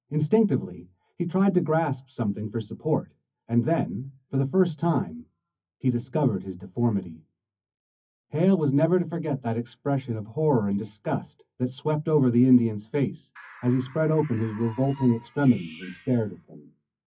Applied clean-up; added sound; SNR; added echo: classical method WPE with log-MMSE.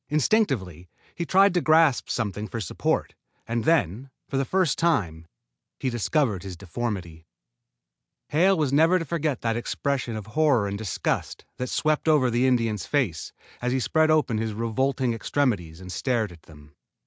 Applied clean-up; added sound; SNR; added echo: none; none; none; none.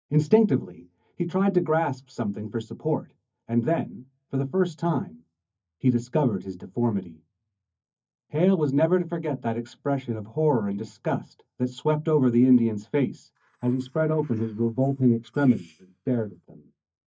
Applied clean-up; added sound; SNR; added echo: neural mask model DeepFilterNet 3.